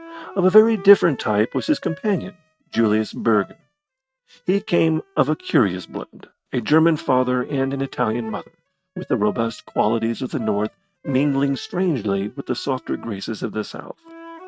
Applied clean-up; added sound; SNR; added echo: neural mask model RNNoise.